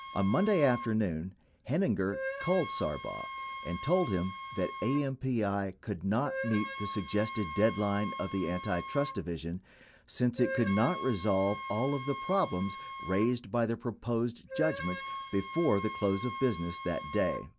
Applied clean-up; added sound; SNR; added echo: none; Wind instrument, woodwind instrument; 10 dB; none.